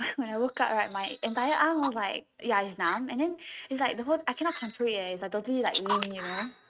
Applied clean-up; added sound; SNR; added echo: neural mask model RNNoise.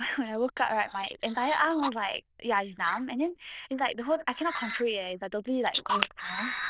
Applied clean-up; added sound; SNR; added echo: neural diffusion model UNIVERSE++.